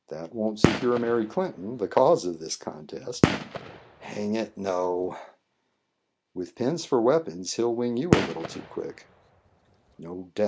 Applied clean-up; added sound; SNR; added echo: none; Gunshot, gunfire; 2 dB; none.